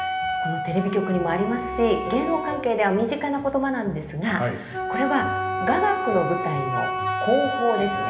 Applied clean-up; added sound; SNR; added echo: none; Wind instrument, woodwind instrument; 4 dB; reverberation time 1.0 s.